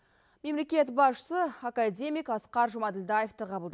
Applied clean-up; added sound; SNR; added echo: none; none; none; none.